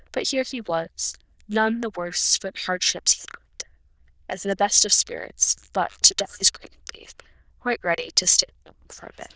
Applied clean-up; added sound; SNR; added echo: neural diffusion model UNIVERSE++.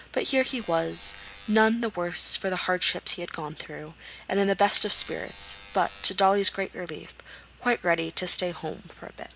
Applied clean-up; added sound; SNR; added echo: none; Alarm; 20 dB; none.